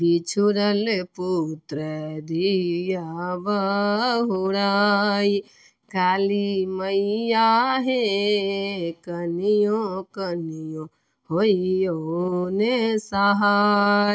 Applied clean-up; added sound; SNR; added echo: none; none; none; none.